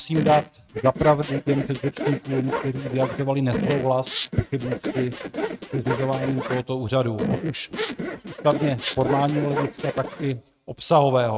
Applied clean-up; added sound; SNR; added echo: neural mask model RNNoise.